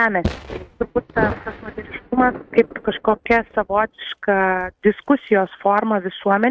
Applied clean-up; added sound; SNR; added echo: neural mask model RNNoise.